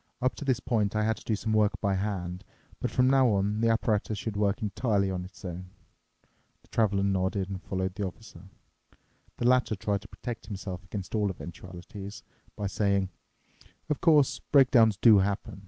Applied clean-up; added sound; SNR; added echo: none; none; none; none.